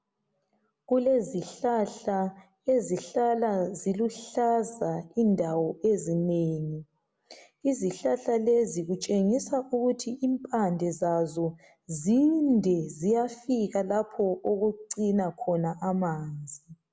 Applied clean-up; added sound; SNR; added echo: none; none; none; none.